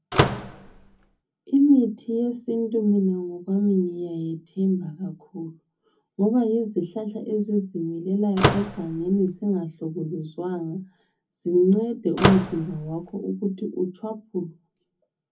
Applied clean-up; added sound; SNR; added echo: none; Slam / Microwave oven; 1 dB; reverberation time 0.3 s.